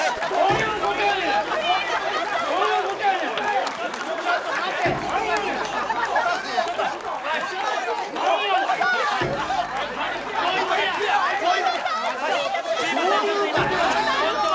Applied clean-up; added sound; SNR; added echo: none; Bowed string instrument; 16 dB; none.